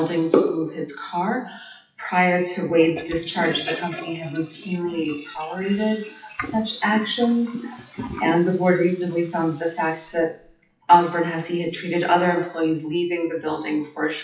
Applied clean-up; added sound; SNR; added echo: classical method WPE with log-MMSE.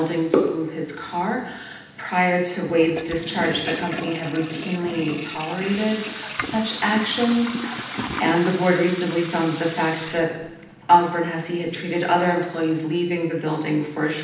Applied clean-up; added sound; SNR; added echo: none; Toilet flush / Water tap, faucet; 12 dB; reverberation time 0.9 s.